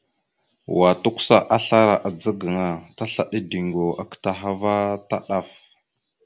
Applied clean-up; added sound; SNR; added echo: none; none; none; none.